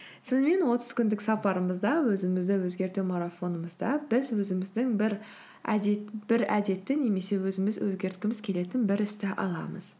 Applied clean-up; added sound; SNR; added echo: none; none; none; none.